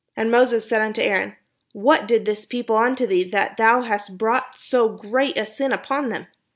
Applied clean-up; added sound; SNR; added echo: none; none; none; none.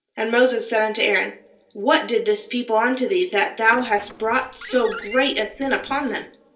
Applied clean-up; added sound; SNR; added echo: neural separator model SepFormer DNS4.